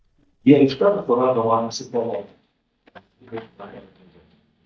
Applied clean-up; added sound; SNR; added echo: neural mask model DeepFilterNet 3.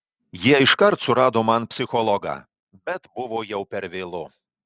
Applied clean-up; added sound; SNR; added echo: none; none; none; none.